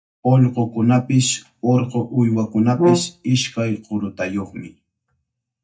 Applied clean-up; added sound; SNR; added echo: neural mask model DeepFilterNet 3.